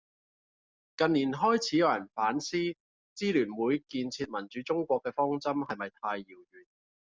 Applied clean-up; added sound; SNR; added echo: none; none; none; none.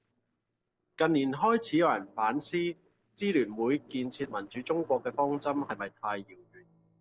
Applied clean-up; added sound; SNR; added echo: neural separator model SepFormer DNS4.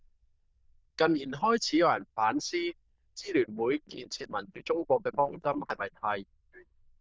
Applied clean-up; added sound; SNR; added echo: neural diffusion model UNIVERSE++.